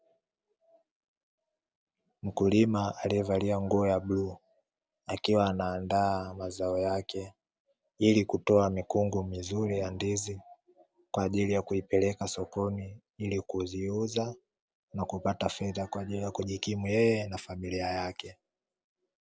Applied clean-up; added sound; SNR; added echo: none; none; none; none.